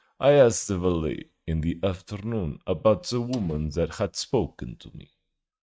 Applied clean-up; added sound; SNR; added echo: neural mask model RNNoise.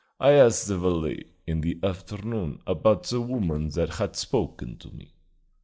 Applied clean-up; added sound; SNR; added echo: neural separator model SepFormer DNS4.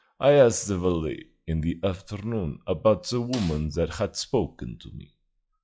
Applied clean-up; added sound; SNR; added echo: classical method log-MMSE.